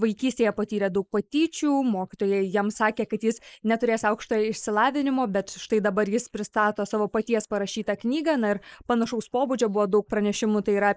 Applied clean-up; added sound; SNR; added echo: neural mask model Resemble Enhance denoiser.